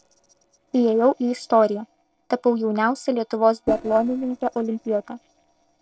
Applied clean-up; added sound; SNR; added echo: neural separator model SepFormer DNS4.